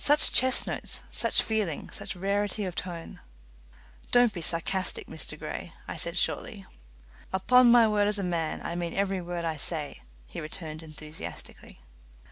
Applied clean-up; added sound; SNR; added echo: none; none; none; none.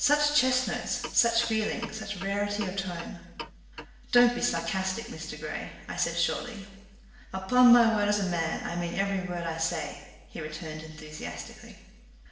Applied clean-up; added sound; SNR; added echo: none; Clock; 14 dB; reverberation time 0.9 s.